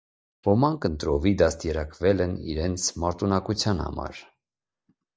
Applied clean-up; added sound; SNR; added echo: neural mask model DeepFilterNet 3.